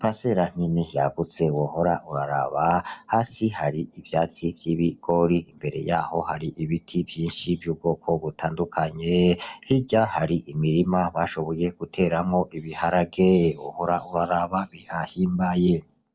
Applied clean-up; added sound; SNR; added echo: none; none; none; none.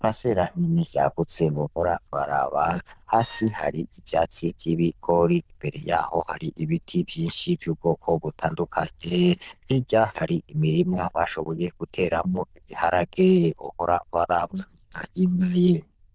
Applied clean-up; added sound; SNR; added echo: neural diffusion model UNIVERSE++.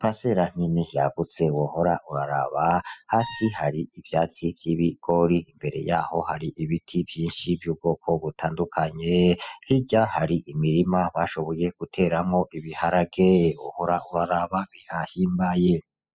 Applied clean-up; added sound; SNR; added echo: classical method spectral subtraction.